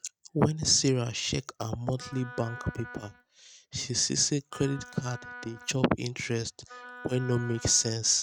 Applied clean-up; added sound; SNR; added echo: neural mask model RNNoise.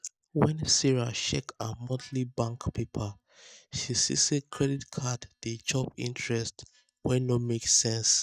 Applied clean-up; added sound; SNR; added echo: neural mask model DeepFilterNet 3.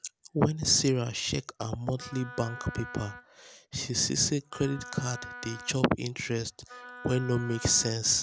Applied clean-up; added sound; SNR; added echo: none; Wind instrument, woodwind instrument; 15 dB; none.